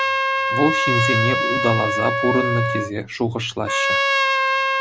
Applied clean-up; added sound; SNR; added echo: none; Trumpet; -3 dB; none.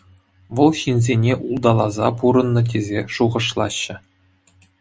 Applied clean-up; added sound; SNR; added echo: none; none; none; none.